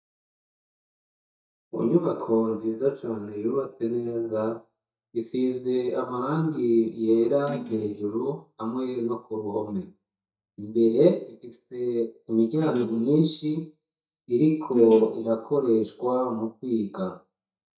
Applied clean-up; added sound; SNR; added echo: neural mask model DeepFilterNet 3.